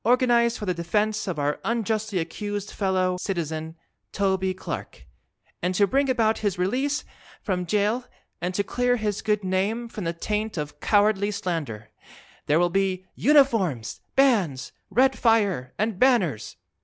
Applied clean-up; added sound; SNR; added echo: none; none; none; none.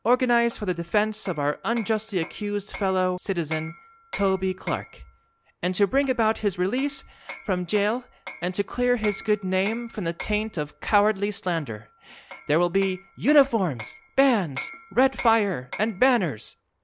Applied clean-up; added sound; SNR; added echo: none; Hammer; 17 dB; none.